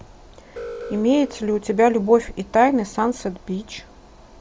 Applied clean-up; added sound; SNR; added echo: none; Alarm; 16 dB; none.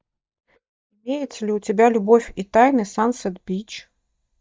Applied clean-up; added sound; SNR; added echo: neural mask model DeepFilterNet 3.